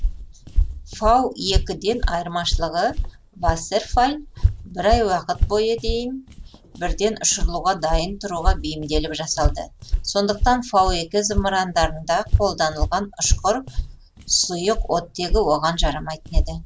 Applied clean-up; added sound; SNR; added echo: none; Walk, footsteps; 2 dB; none.